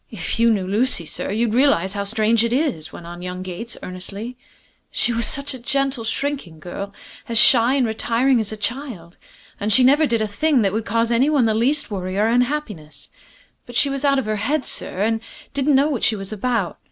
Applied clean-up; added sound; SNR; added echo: none; none; none; none.